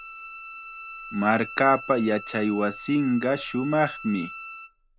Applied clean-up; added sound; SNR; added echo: none; Bowed string instrument; 14 dB; none.